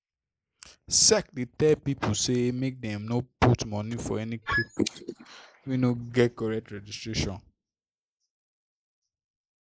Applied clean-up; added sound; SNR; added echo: neural mask model Resemble Enhance denoiser.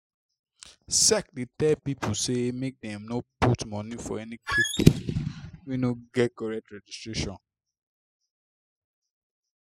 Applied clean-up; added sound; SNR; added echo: classical method spectral subtraction.